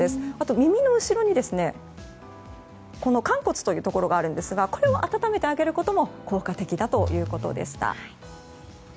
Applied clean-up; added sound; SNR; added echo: none; none; none; none.